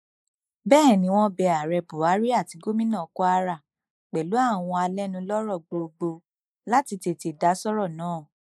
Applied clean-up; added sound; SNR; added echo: neural mask model Resemble Enhance denoiser.